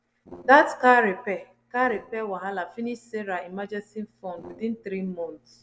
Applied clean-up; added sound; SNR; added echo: neural separator model SepFormer DNS4.